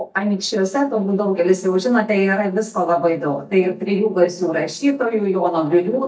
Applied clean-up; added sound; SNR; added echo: neural mask model DeepFilterNet 3.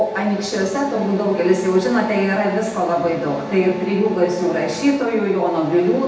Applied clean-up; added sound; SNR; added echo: none; Bowed string instrument; 15 dB; reverberation time 0.8 s.